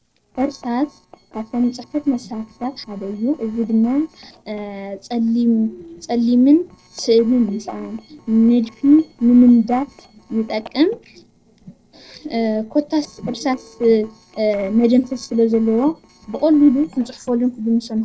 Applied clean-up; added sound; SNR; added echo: neural separator model SepFormer DNS4.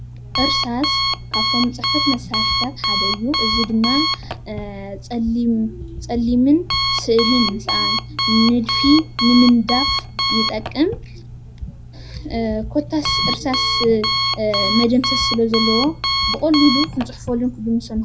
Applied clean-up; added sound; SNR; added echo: none; Alarm; 2 dB; reverberation time 0.3 s.